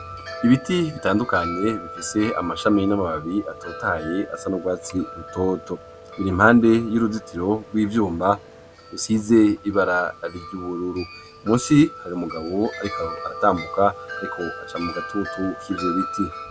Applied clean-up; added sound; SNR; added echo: none; Wind chime; 13 dB; none.